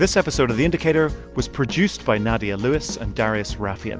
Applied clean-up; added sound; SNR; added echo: none; none; none; none.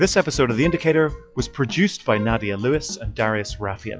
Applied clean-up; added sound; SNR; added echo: classical method log-MMSE.